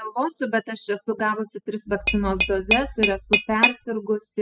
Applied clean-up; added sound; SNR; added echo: classical method spectral subtraction.